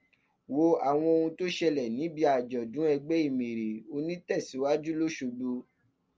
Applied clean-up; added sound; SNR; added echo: none; none; none; none.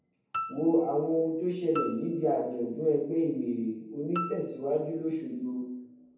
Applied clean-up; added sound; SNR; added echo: none; Piano; 11 dB; reverberation time 0.9 s.